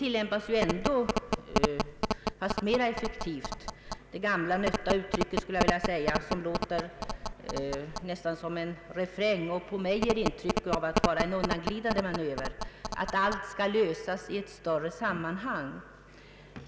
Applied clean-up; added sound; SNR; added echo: none; Telephone; 1 dB; none.